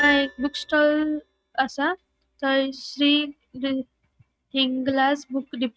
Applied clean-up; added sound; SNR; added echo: neural mask model RNNoise.